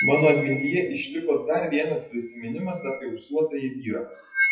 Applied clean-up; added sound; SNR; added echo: classical method WPE with log-MMSE.